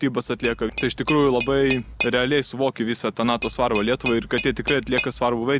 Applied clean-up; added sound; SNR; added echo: none; Tap / Glass; 8 dB; none.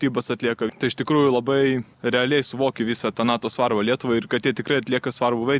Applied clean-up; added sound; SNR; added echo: none; none; none; none.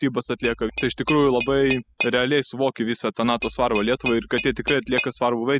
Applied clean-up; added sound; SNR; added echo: classical method spectral subtraction.